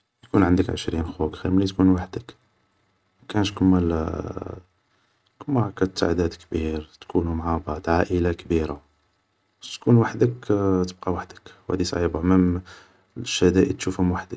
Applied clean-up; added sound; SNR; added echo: none; none; none; none.